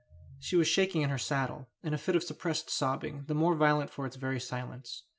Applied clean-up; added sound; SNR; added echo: none; none; none; none.